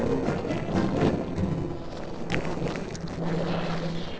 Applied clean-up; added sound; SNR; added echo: neural separator model SepFormer DNS4.